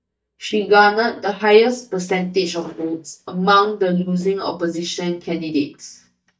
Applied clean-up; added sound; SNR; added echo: neural mask model DeepFilterNet 3.